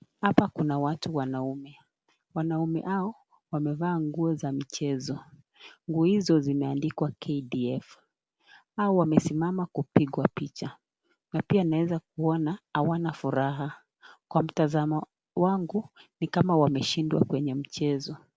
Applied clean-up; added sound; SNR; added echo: none; none; none; none.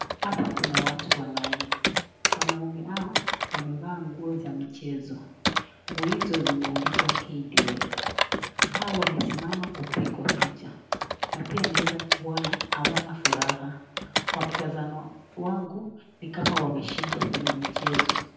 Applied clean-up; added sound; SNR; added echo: none; Computer keyboard; -3 dB; reverberation time 0.9 s.